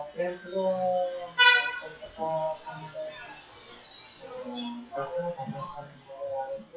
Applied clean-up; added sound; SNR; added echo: classical method WPE with log-MMSE.